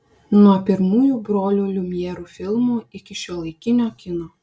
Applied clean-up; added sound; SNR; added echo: none; none; none; none.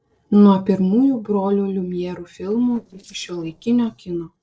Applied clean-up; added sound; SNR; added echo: neural separator model SepFormer DNS4.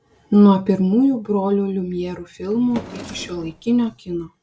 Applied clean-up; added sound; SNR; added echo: none; Drawer open or close; 17 dB; none.